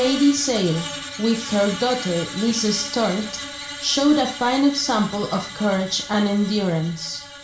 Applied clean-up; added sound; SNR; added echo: none; Screech; 12 dB; reverberation time 0.4 s.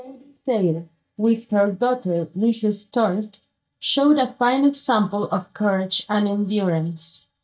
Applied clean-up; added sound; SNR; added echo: neural mask model DeepFilterNet 3.